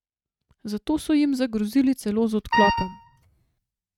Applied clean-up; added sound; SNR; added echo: neural mask model RNNoise.